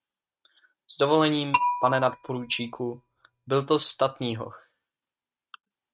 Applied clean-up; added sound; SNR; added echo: neural mask model RNNoise.